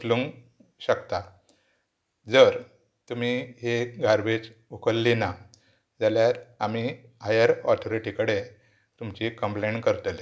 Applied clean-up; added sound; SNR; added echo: none; none; none; none.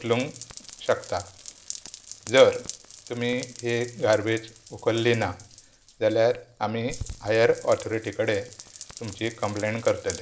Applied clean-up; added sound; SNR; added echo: none; Rain; 17 dB; none.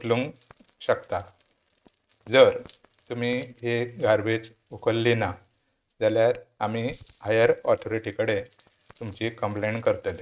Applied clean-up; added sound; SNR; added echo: neural mask model RNNoise.